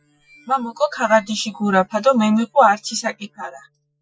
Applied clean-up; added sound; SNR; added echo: classical method Wiener filter.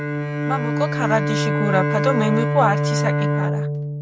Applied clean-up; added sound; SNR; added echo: none; Bowed string instrument; -3 dB; none.